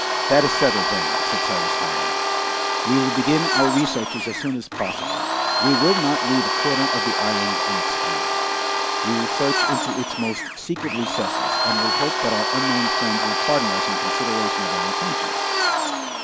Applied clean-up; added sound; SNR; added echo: none; Domestic sounds, home sounds; -3 dB; none.